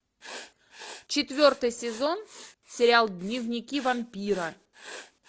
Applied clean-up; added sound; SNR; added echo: none; Writing; 19 dB; none.